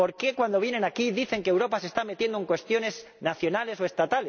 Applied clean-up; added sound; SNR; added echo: none; none; none; none.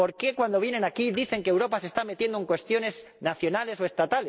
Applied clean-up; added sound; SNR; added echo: neural separator model SepFormer DNS4.